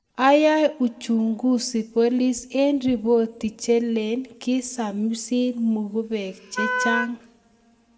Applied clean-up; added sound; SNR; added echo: none; Wind instrument, woodwind instrument; 5 dB; reverberation time 1.5 s.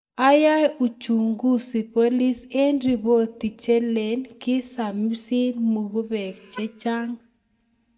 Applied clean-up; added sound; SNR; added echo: neural mask model DeepFilterNet 3.